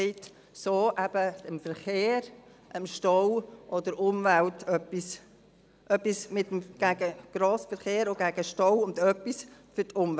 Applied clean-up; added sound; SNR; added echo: none; none; none; none.